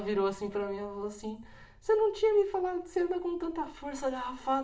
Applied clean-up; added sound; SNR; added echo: none; none; none; reverberation time 0.4 s.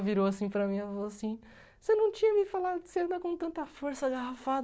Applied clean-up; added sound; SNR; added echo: none; none; none; none.